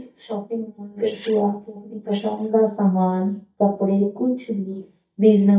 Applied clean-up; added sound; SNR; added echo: neural mask model DeepFilterNet 3.